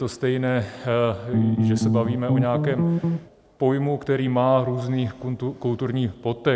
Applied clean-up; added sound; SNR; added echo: none; Bass guitar; -2 dB; none.